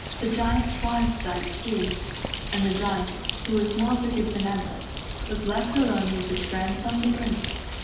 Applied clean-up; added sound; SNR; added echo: none; Bird; 4 dB; reverberation time 0.9 s.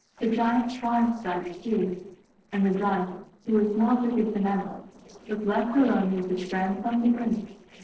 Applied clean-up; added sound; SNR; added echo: neural separator model SepFormer DNS4.